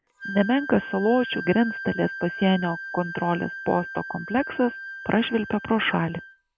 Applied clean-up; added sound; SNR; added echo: none; Wind instrument, woodwind instrument; 11 dB; none.